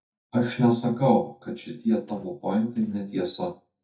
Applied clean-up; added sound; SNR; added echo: neural mask model DeepFilterNet 3.